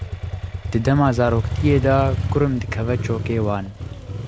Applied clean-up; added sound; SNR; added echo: none; Motorcycle; 4 dB; none.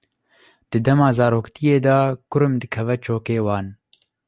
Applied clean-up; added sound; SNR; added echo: none; none; none; none.